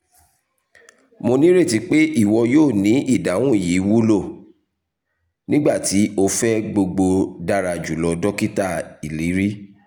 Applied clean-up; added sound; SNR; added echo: none; none; none; none.